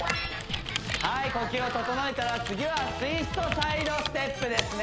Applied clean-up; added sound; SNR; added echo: none; Computer keyboard; 7 dB; none.